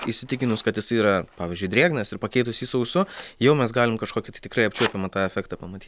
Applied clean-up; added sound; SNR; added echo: none; Scissors; 16 dB; none.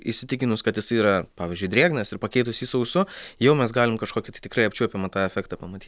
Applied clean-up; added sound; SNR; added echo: none; none; none; none.